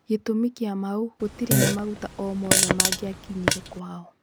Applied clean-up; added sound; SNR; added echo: none; Fart; -4 dB; none.